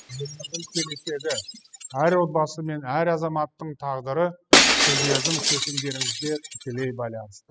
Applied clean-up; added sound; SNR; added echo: classical method spectral subtraction.